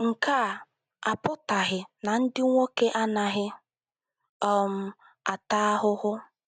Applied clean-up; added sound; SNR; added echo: none; none; none; none.